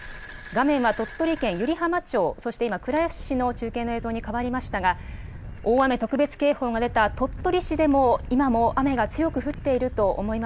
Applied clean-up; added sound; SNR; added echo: none; none; none; none.